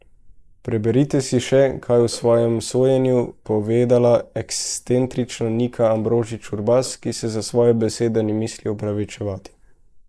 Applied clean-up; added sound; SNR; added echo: neural mask model Resemble Enhance denoiser.